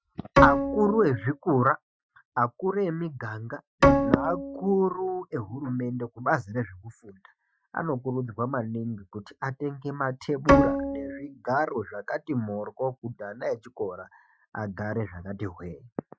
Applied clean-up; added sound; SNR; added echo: classical method Wiener filter.